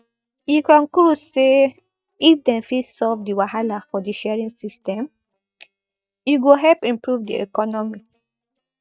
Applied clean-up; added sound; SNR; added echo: neural mask model DeepFilterNet 3.